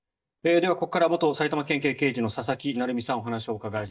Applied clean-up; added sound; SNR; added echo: neural mask model DeepFilterNet 3.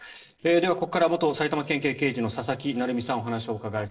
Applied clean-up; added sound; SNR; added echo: neural separator model SepFormer DNS4.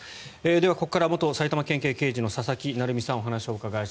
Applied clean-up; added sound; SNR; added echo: none; none; none; none.